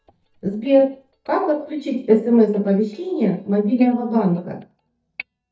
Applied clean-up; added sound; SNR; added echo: neural mask model DeepFilterNet 3.